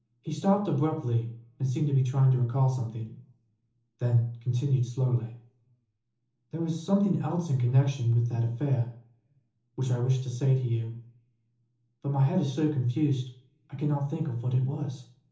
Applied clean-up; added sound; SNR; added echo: none; none; none; reverberation time 1.2 s.